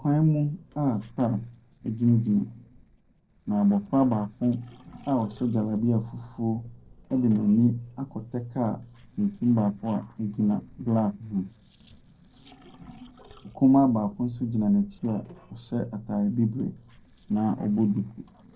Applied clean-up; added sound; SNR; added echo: neural separator model SepFormer DNS4.